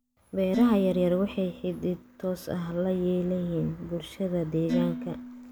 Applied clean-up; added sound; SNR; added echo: none; Dishes, pots, and pans; 8 dB; none.